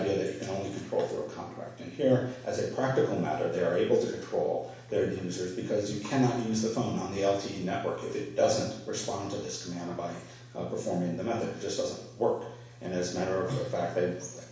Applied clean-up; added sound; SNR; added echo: none; none; none; reverberation time 0.7 s.